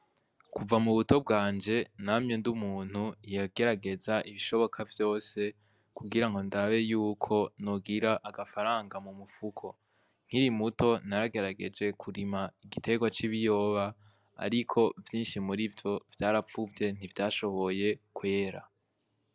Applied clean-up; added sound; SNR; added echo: none; none; none; none.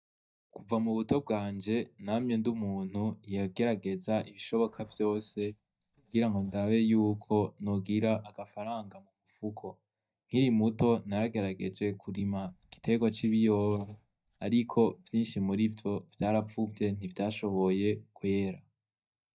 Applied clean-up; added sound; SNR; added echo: neural mask model DeepFilterNet 3.